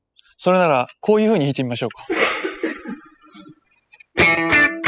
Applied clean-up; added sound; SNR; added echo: classical method spectral subtraction.